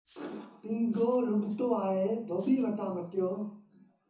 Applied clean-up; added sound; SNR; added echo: none; Tambourine; 15 dB; reverberation time 0.5 s.